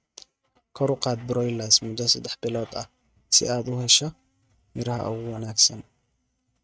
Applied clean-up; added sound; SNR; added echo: neural mask model RNNoise.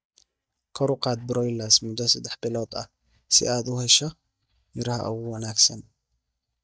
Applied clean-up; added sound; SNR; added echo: neural mask model DeepFilterNet 3.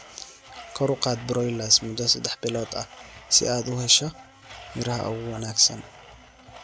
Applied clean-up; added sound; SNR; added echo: none; Domestic sounds, home sounds; 18 dB; none.